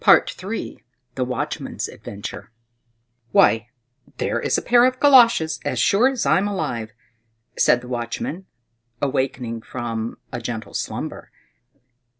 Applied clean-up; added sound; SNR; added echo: none; none; none; none.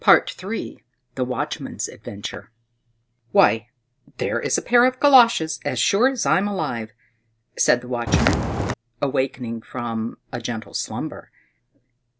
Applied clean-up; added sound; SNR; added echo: none; Walk, footsteps; -3 dB; none.